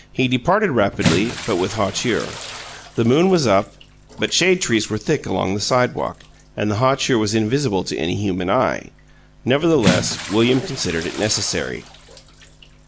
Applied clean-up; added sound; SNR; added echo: none; Bathtub (filling or washing) / Splash, splatter; 11 dB; none.